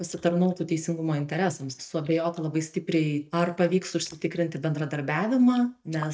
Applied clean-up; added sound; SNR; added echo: neural mask model DeepFilterNet 3.